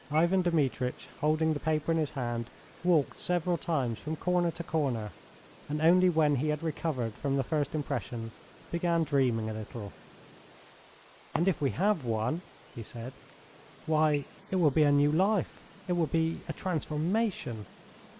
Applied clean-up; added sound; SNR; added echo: neural mask model Resemble Enhance denoiser.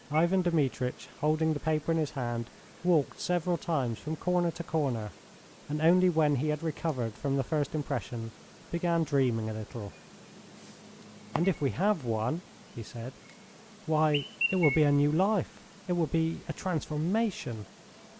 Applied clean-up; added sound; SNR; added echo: none; Chirp, tweet; 15 dB; none.